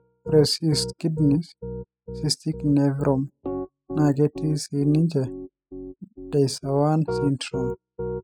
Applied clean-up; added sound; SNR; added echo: classical method spectral subtraction.